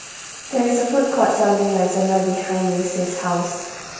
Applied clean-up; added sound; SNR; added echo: none; Frying (food); 15 dB; reverberation time 1.2 s.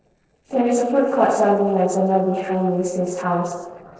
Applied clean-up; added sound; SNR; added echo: neural separator model SepFormer DNS4.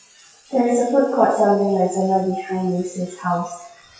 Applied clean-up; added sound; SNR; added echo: classical method WPE with log-MMSE.